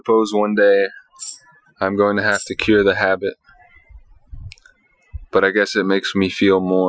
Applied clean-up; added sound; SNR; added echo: classical method Wiener filter.